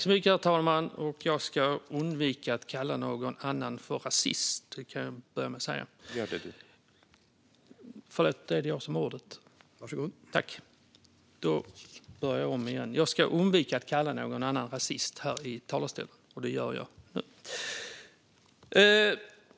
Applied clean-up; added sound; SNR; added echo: none; none; none; none.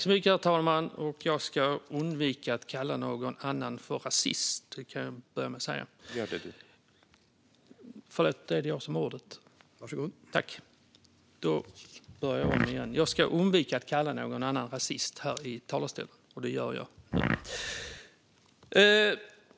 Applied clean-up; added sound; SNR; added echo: none; Fart; 2 dB; none.